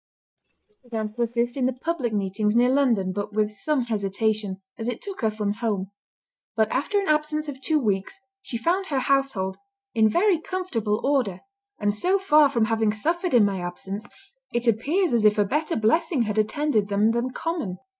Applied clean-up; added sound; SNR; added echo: neural mask model DeepFilterNet 3.